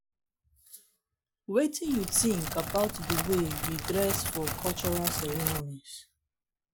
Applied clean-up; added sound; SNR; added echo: none; Crackle; 2 dB; none.